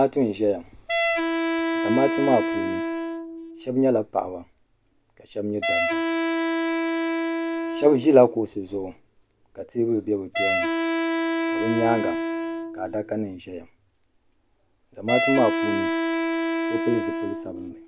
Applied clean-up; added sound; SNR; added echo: none; Wind instrument, woodwind instrument; 1 dB; none.